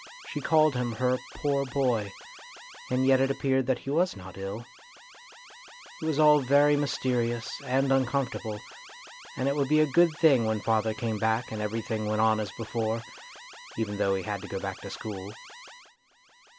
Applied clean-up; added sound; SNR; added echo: none; Alarm; 18 dB; none.